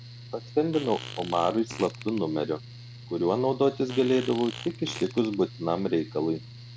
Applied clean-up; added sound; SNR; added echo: none; Fart + Mechanical fan; 14 dB; none.